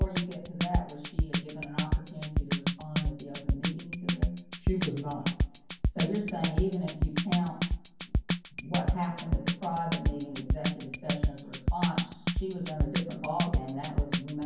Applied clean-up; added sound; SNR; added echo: none; Drum kit; -5 dB; reverberation time 0.9 s.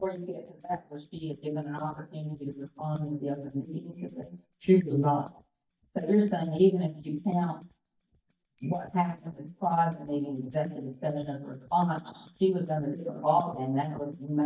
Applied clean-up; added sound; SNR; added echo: neural mask model DeepFilterNet 3.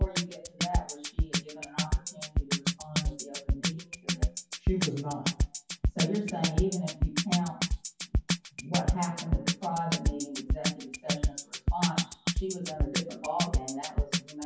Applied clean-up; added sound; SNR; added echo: classical method WPE with log-MMSE.